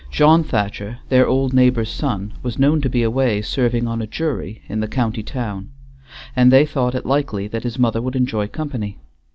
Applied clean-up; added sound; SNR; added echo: none; none; none; none.